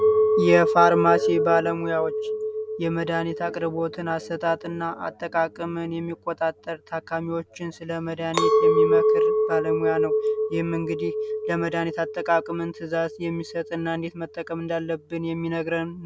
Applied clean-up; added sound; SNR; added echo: none; Chink, clink; 0 dB; none.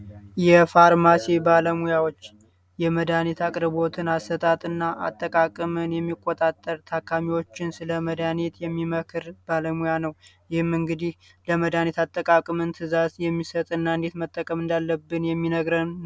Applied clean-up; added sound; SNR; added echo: none; none; none; none.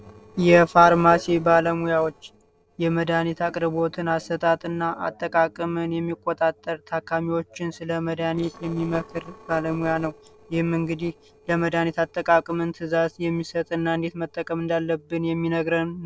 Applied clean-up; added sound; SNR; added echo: neural separator model SepFormer DNS4.